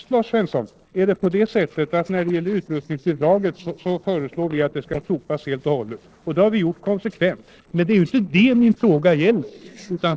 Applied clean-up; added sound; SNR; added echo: neural separator model SepFormer DNS4.